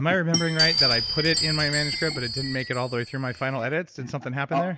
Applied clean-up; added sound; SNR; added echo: none; Glass; 1 dB; none.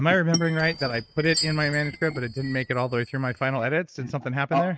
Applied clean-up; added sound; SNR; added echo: neural mask model RNNoise.